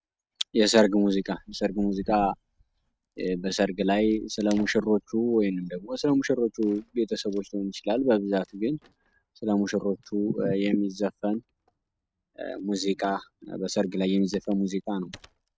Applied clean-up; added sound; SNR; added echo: neural mask model RNNoise.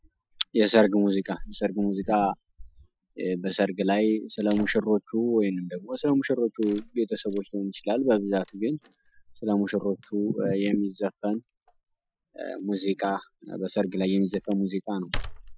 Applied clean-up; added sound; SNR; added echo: classical method Wiener filter.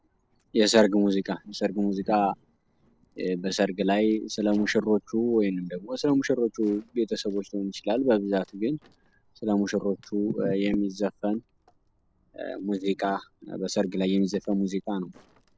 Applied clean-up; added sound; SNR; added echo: neural separator model SepFormer DNS4.